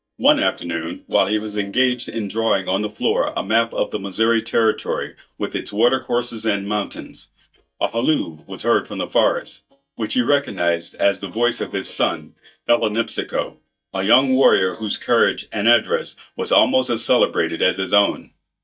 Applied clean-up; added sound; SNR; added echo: neural mask model DeepFilterNet 3.